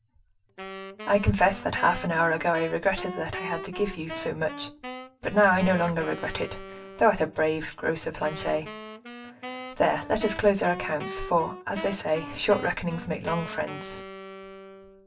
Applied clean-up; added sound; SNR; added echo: none; Wind instrument, woodwind instrument; 13 dB; reverberation time 0.2 s.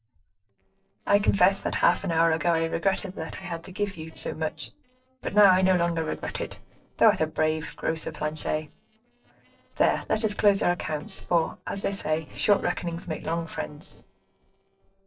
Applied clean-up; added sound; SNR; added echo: neural separator model SepFormer DNS4.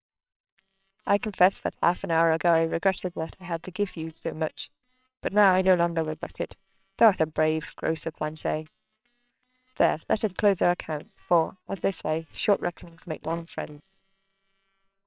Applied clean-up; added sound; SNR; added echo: neural separator model SepFormer WHAMR!.